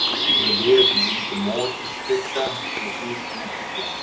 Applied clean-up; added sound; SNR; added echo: none; Bird; -1 dB; reverberation time 0.5 s.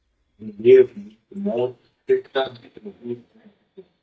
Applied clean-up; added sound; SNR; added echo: neural mask model DeepFilterNet 3.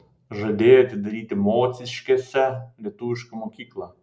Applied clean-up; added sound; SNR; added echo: none; none; none; none.